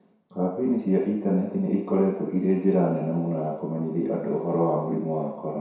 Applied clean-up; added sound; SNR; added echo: none; none; none; reverberation time 0.7 s.